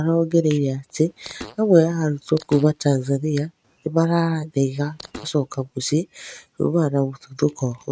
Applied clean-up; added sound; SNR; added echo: neural mask model RNNoise.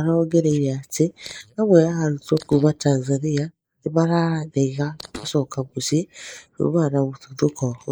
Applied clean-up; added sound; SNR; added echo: neural mask model Resemble Enhance denoiser.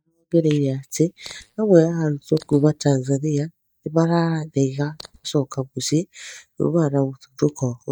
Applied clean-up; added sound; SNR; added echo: neural mask model DeepFilterNet 3.